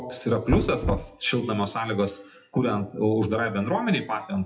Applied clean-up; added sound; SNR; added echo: classical method WPE with log-MMSE.